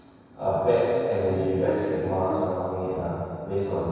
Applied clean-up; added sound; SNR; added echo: none; Piano; 8 dB; reverberation time 2.2 s.